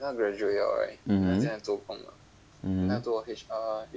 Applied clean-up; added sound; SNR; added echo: none; none; none; none.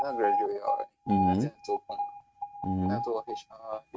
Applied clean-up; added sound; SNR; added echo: neural mask model RNNoise.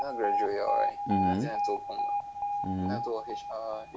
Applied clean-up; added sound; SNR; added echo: none; Alarm; -2 dB; none.